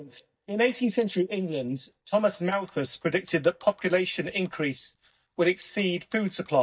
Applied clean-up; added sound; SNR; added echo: neural mask model DeepFilterNet 3.